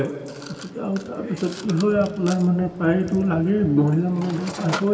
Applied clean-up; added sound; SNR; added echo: none; Mechanisms; 15 dB; reverberation time 1.9 s.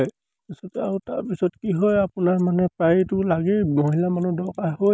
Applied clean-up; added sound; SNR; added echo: none; none; none; none.